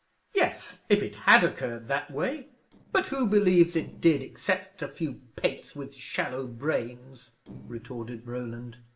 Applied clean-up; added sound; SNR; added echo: neural separator model SepFormer DNS4.